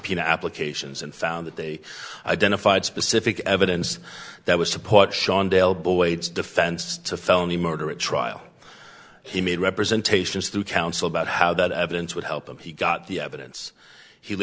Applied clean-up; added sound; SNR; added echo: none; none; none; none.